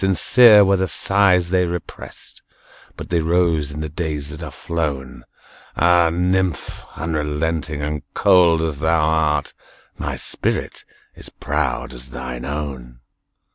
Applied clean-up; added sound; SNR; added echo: none; Bass drum; 20 dB; none.